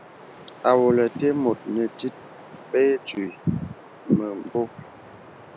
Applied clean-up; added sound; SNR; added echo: none; Wind; 20 dB; none.